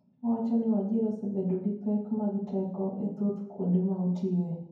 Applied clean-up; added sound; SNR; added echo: none; none; none; reverberation time 0.9 s.